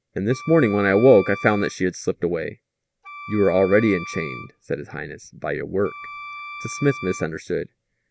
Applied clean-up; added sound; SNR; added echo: none; Wind instrument, woodwind instrument; 15 dB; none.